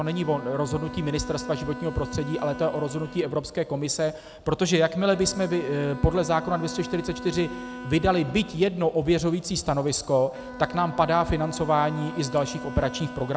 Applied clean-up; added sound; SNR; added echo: none; Bowed string instrument; 13 dB; none.